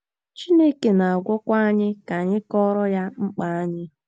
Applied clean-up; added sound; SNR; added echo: none; none; none; none.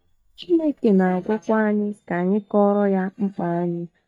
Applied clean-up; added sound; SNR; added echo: neural mask model DeepFilterNet 3.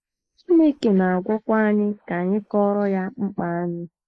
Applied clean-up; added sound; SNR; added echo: neural mask model Resemble Enhance denoiser.